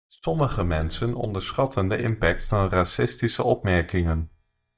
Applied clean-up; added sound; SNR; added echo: neural mask model DeepFilterNet 3.